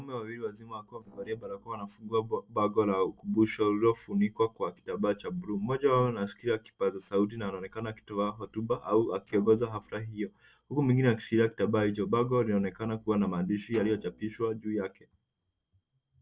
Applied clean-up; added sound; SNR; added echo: neural separator model SepFormer DNS4.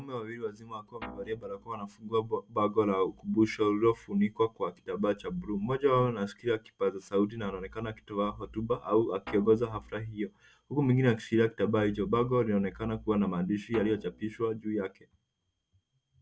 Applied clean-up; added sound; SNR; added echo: none; Guitar; 17 dB; none.